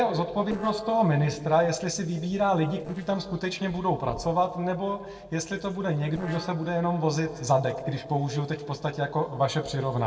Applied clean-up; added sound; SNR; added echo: neural separator model SepFormer DNS4.